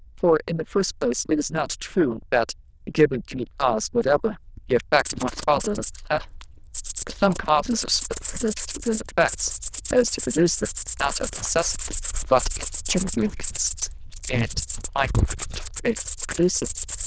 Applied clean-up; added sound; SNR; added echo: neural diffusion model UNIVERSE++.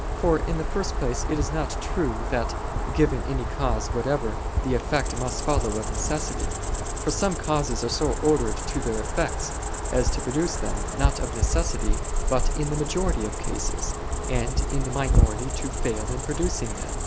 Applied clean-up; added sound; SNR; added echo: none; Cricket; -2 dB; none.